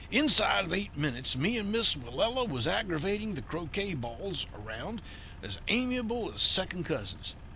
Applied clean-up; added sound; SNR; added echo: none; Engine; 14 dB; none.